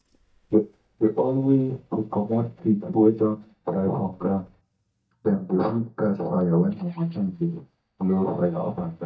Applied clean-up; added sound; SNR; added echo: neural mask model DeepFilterNet 3.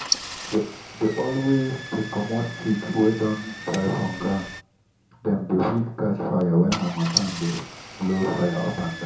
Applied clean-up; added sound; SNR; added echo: none; Engine starting / Car; 10 dB; reverberation time 0.6 s.